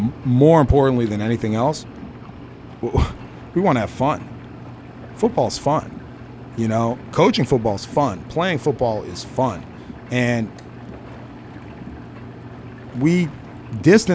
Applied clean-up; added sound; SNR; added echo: none; Engine; 16 dB; none.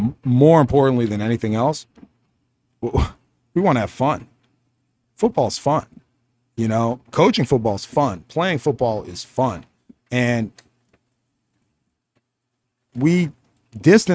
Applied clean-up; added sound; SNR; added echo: neural mask model RNNoise.